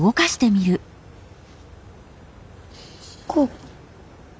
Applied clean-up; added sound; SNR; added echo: none; none; none; none.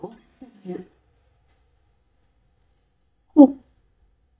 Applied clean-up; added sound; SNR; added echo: neural mask model DeepFilterNet 3.